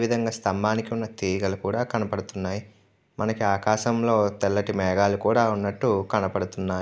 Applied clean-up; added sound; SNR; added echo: none; none; none; none.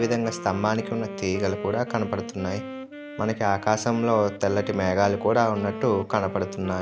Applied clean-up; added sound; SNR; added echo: none; Wind instrument, woodwind instrument; 11 dB; none.